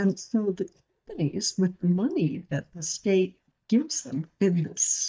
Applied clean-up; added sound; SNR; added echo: neural mask model DeepFilterNet 3.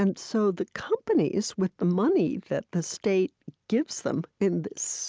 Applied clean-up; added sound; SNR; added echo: none; none; none; none.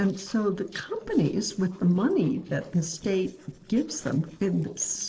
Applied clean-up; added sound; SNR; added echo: neural separator model SepFormer DNS4.